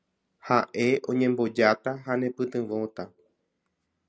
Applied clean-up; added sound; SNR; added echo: none; none; none; none.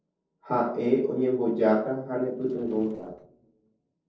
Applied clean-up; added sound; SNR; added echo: neural separator model SepFormer DNS4.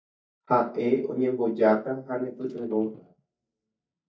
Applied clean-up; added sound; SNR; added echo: neural mask model DeepFilterNet 3.